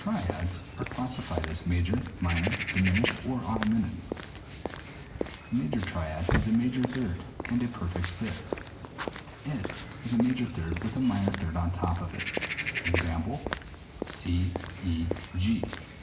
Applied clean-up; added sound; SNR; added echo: none; Walk, footsteps / Bird vocalization, bird call, bird song; 4 dB; reverberation time 0.9 s.